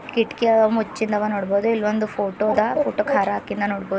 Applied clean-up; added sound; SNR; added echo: none; Bird; 10 dB; none.